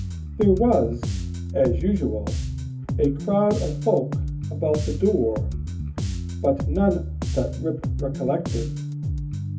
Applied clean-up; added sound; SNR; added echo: none; Bass guitar; 3 dB; reverberation time 0.3 s.